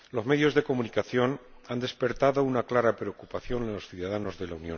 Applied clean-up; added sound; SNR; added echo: none; none; none; none.